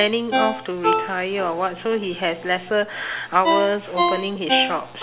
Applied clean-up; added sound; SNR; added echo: none; Ringtone; 3 dB; none.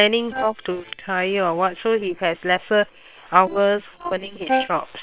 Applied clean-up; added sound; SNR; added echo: neural separator model SepFormer WHAM!.